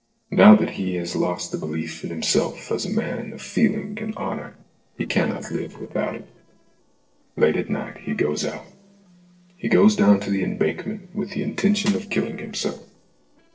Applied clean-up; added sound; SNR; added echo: neural separator model SepFormer DNS4.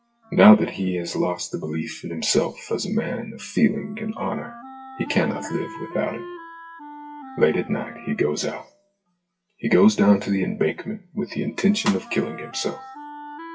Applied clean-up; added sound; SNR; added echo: classical method WPE with log-MMSE.